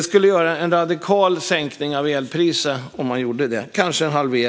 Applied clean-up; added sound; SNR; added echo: none; none; none; none.